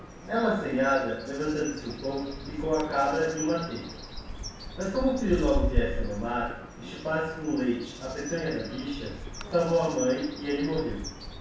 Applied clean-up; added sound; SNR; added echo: none; Bird; 7 dB; reverberation time 0.7 s.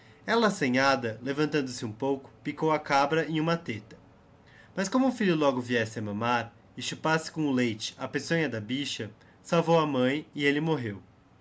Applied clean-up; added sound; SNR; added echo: none; none; none; none.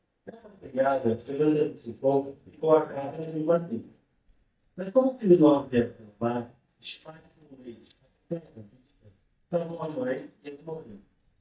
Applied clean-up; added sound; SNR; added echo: neural mask model DeepFilterNet 3.